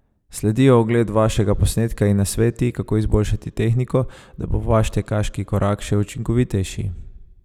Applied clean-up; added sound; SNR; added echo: none; none; none; none.